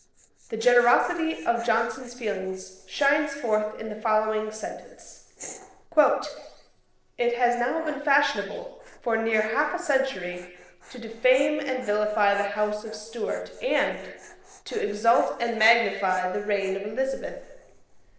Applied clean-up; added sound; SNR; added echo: neural separator model SepFormer DNS4.